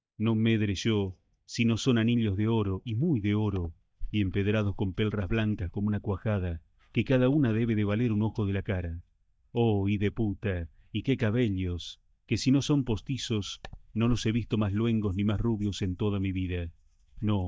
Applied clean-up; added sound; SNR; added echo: neural mask model DeepFilterNet 3.